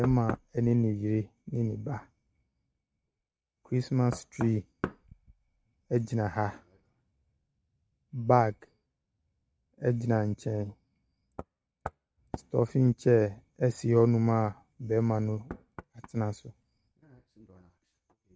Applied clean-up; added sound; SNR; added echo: neural mask model RNNoise.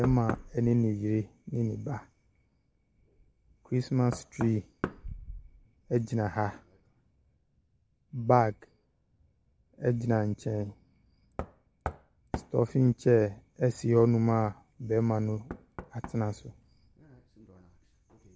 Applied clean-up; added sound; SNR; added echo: none; Knock; 15 dB; none.